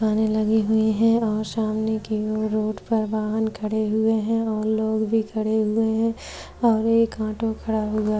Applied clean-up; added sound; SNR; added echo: none; none; none; none.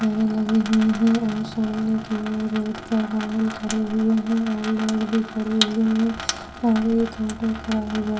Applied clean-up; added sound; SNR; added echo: none; Sink (filling or washing) / Water tap, faucet; 11 dB; reverberation time 0.4 s.